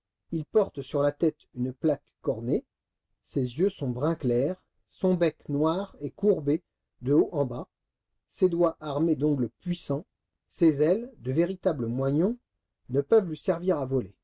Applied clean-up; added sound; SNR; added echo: none; none; none; none.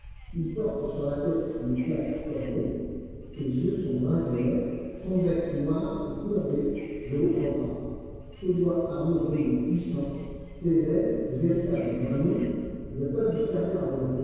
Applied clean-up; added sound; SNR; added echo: none; Subway, metro, underground / Wind; 15 dB; reverberation time 2.0 s.